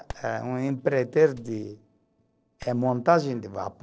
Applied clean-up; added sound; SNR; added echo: neural separator model SepFormer DNS4.